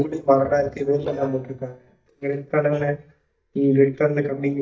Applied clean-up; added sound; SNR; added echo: neural mask model DeepFilterNet 3.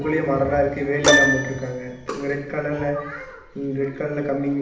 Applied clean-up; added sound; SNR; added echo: none; Keyboard (musical); 2 dB; reverberation time 0.8 s.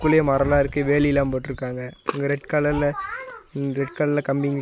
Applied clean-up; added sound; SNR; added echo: none; none; none; none.